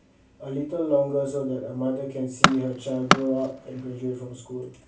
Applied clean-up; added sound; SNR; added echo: none; Tools; -2 dB; reverberation time 0.2 s.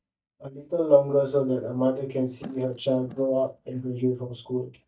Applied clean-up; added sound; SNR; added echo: neural mask model DeepFilterNet 3.